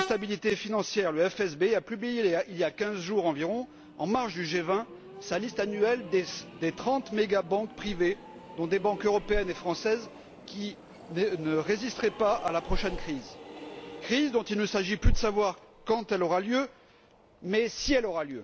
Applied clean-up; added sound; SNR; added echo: none; Train; 17 dB; none.